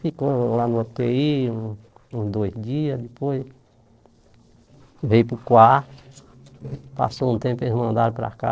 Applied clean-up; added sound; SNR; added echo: neural separator model SepFormer DNS4.